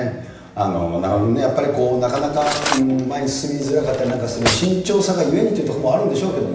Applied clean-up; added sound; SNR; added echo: none; Cutlery, silverware; 9 dB; reverberation time 0.9 s.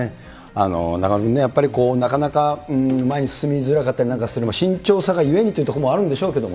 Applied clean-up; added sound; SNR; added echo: none; none; none; none.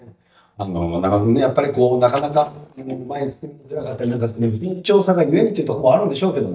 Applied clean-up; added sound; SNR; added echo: neural mask model DeepFilterNet 3.